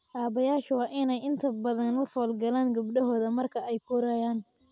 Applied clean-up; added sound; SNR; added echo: none; none; none; none.